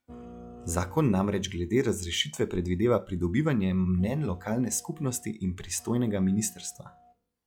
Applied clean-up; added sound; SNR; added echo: classical method log-MMSE.